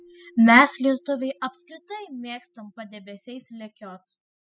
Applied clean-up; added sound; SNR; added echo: classical method spectral subtraction.